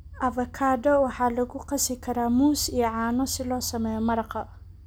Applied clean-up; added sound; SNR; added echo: none; none; none; none.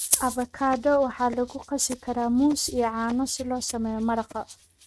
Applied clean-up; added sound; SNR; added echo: neural mask model RNNoise.